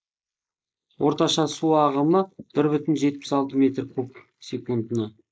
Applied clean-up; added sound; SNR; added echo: neural mask model Resemble Enhance denoiser.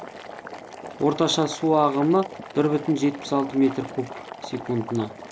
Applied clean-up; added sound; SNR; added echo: none; Boiling; 14 dB; none.